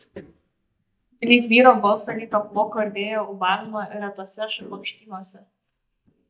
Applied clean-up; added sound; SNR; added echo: neural mask model DeepFilterNet 3.